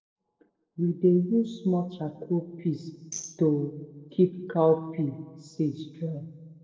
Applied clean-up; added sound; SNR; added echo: neural separator model SepFormer DNS4.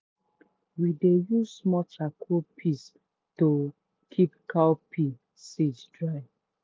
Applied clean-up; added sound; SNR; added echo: none; none; none; none.